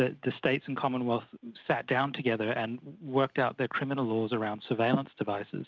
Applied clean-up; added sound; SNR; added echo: none; none; none; none.